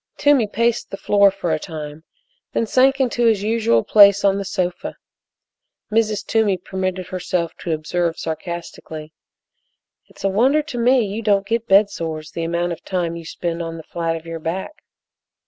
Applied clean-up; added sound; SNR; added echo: none; none; none; none.